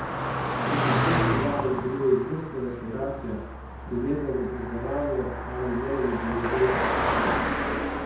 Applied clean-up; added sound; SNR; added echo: none; Car passing by; 0 dB; reverberation time 0.9 s.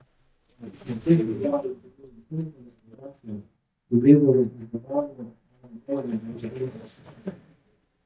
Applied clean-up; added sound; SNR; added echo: neural mask model DeepFilterNet 3.